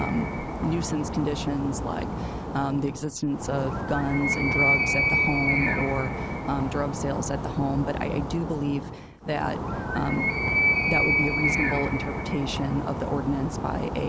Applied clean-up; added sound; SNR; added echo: none; Animal; -1 dB; none.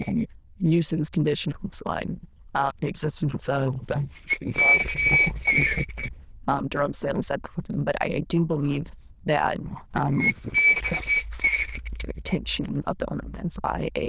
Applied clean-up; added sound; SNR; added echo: neural diffusion model UNIVERSE++.